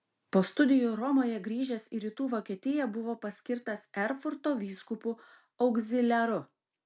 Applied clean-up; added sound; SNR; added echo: none; none; none; none.